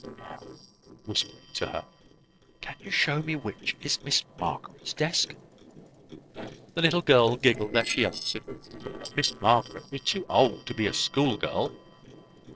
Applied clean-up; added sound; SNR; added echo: neural separator model SepFormer DNS4.